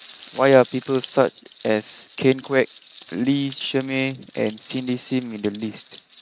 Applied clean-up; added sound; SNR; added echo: neural mask model RNNoise.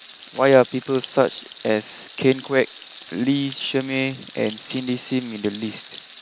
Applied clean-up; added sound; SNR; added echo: none; Frying (food); 18 dB; none.